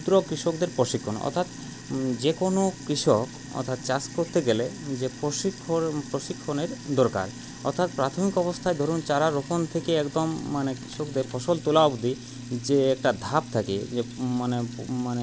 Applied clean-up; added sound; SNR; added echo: none; Sink (filling or washing); 13 dB; none.